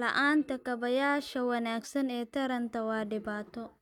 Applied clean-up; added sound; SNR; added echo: neural mask model DeepFilterNet 3.